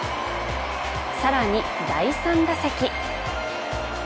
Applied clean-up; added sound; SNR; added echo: none; none; none; none.